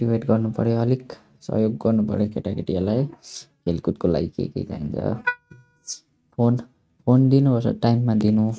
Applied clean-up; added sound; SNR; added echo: neural mask model RNNoise.